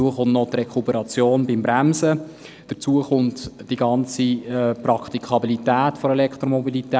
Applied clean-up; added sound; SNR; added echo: none; none; none; none.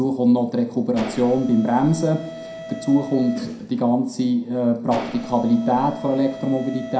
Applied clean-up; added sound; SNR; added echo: none; Mechanisms; 15 dB; reverberation time 0.4 s.